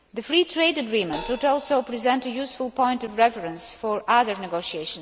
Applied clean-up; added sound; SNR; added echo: none; Crash cymbal; 18 dB; none.